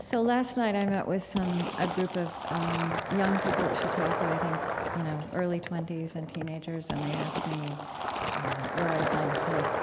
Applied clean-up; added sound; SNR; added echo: none; Fill (with liquid); 2 dB; none.